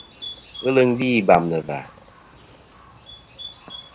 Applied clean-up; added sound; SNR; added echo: none; Bird; 18 dB; none.